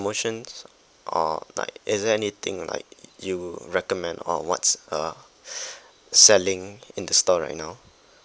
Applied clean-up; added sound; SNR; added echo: none; none; none; none.